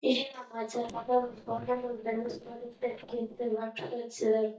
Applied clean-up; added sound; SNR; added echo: neural mask model DeepFilterNet 3.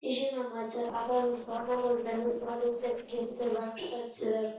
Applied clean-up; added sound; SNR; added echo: neural separator model SepFormer DNS4.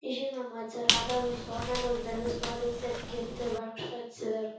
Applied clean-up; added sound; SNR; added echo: none; Squeak; 0 dB; reverberation time 0.6 s.